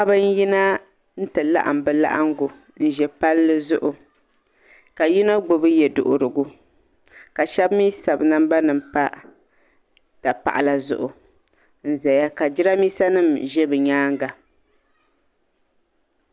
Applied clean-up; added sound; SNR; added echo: none; none; none; none.